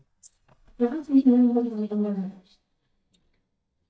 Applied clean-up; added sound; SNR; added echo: neural mask model DeepFilterNet 3.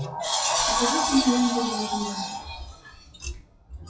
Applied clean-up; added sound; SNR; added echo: classical method WPE with log-MMSE.